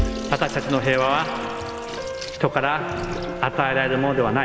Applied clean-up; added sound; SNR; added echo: none; Sink (filling or washing) / Water tap, faucet; 11 dB; none.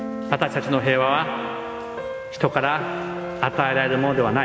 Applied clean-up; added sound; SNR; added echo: none; none; none; none.